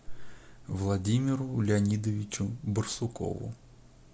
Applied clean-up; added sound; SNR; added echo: none; none; none; none.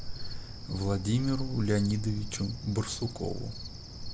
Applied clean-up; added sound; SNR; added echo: none; Cricket; 7 dB; none.